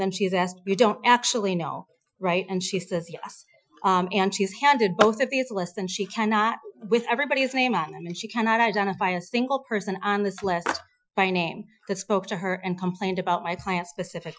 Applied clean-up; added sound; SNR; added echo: classical method Wiener filter.